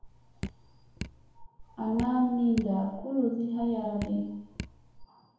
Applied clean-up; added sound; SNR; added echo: none; Drip; 12 dB; reverberation time 0.9 s.